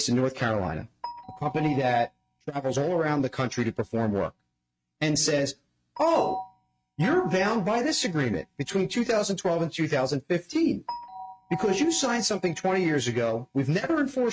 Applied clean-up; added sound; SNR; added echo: neural mask model RNNoise.